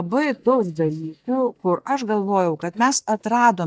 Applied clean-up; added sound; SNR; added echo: neural mask model DeepFilterNet 3.